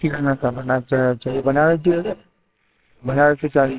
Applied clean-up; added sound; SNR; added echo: neural separator model SepFormer WHAMR!.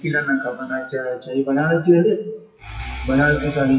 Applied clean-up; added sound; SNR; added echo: classical method WPE with log-MMSE.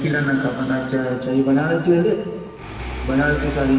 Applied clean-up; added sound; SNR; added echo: none; Mechanisms; 13 dB; reverberation time 1.3 s.